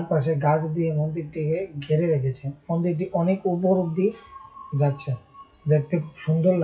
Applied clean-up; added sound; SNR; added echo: classical method WPE with log-MMSE.